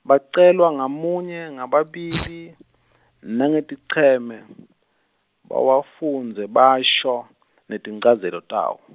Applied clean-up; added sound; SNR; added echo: none; Tearing; 16 dB; none.